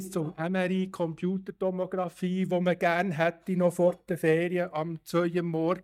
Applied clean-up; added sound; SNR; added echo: neural mask model DeepFilterNet 3.